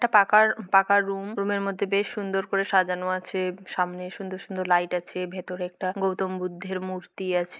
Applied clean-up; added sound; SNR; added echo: neural mask model Resemble Enhance denoiser.